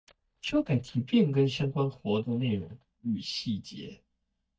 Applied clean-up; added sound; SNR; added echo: neural mask model DeepFilterNet 3.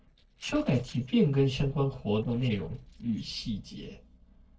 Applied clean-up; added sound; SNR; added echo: neural separator model SepFormer DNS4.